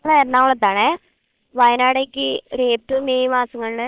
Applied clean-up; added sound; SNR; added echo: neural separator model SepFormer WHAM!.